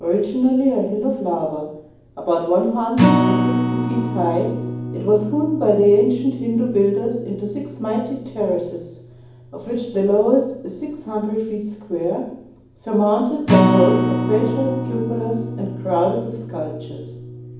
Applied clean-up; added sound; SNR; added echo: none; Acoustic guitar; 4 dB; reverberation time 1.2 s.